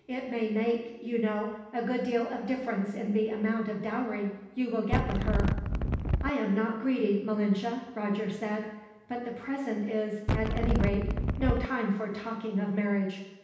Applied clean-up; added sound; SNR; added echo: none; Wind; -3 dB; reverberation time 0.9 s.